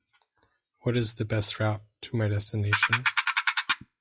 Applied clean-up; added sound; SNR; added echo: classical method log-MMSE.